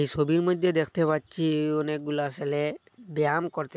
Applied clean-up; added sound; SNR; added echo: none; none; none; none.